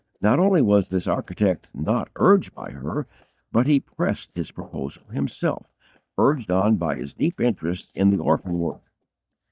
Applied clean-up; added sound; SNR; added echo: neural mask model DeepFilterNet 3.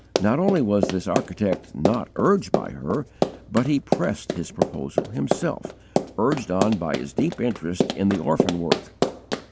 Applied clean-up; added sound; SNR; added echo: none; Run; 3 dB; none.